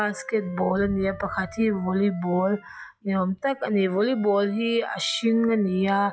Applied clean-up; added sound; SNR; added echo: classical method log-MMSE.